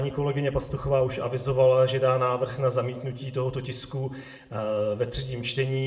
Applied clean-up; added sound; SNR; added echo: none; none; none; reverberation time 0.6 s.